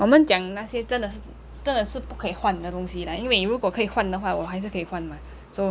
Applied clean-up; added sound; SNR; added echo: none; none; none; none.